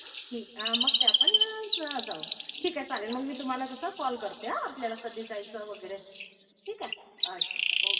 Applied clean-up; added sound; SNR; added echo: none; Chirp, tweet; -5 dB; reverberation time 2.1 s.